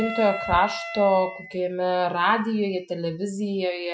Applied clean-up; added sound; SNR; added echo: classical method Wiener filter.